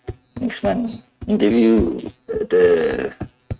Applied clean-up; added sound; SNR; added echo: neural mask model RNNoise.